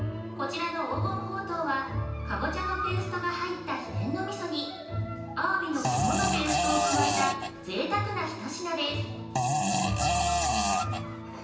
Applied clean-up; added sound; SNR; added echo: none; Fart; -3 dB; reverberation time 0.9 s.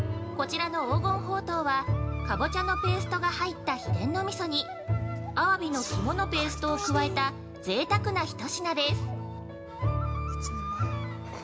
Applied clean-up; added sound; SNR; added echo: none; none; none; none.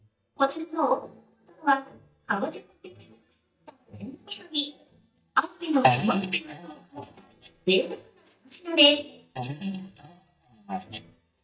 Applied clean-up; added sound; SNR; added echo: neural mask model DeepFilterNet 3.